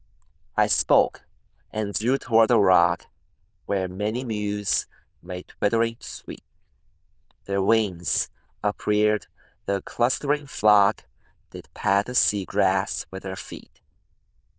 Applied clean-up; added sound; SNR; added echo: neural diffusion model UNIVERSE++.